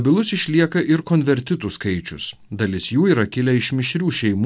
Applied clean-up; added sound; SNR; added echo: none; none; none; none.